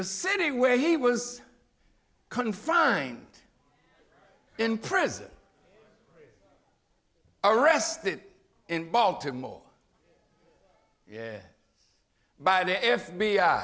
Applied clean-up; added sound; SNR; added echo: none; none; none; none.